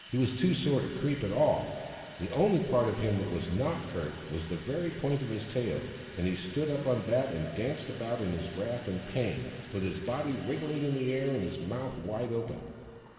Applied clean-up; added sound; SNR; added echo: none; Sink (filling or washing) / Water tap, faucet; 19 dB; reverberation time 2.2 s.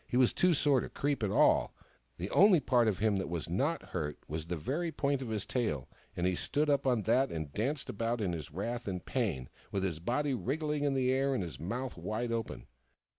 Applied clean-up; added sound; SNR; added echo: none; none; none; none.